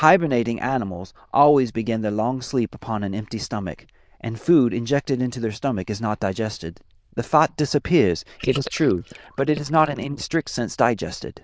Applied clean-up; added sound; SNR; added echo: neural diffusion model UNIVERSE++.